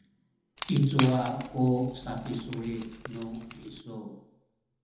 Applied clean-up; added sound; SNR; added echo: none; Wood; 6 dB; reverberation time 0.9 s.